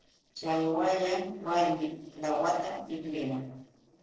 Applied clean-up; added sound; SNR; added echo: neural separator model SepFormer DNS4.